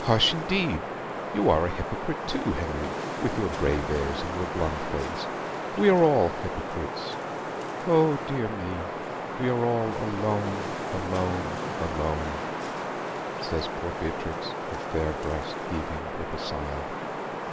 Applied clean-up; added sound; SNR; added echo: none; Wind; 4 dB; none.